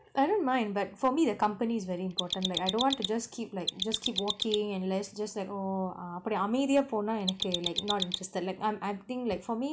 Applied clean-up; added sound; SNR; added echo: none; Mechanisms; 4 dB; none.